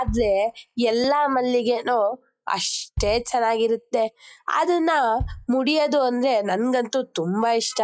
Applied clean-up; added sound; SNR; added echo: classical method log-MMSE.